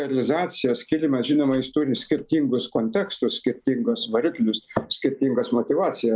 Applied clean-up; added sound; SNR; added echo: none; Door; 20 dB; none.